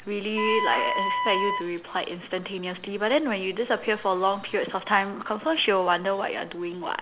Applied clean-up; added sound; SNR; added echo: none; Wind instrument, woodwind instrument; 1 dB; none.